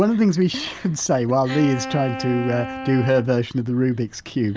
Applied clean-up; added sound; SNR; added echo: none; Wind instrument, woodwind instrument; 12 dB; none.